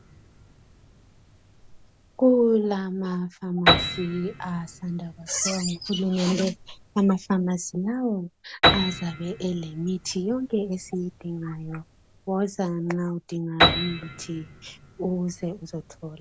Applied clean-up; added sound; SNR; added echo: none; Piano; 3 dB; none.